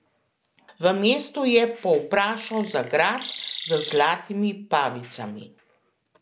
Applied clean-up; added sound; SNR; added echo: none; Chirp, tweet; 12 dB; none.